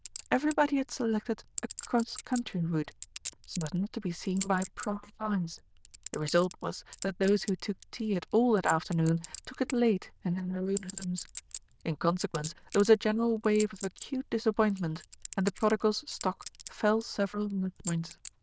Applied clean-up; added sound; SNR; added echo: neural diffusion model UNIVERSE++.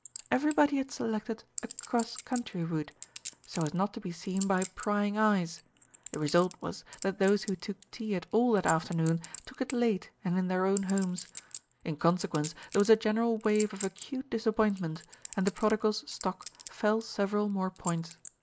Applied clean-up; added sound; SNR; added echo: neural mask model Resemble Enhance denoiser.